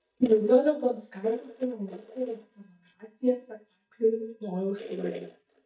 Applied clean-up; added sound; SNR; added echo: neural mask model DeepFilterNet 3.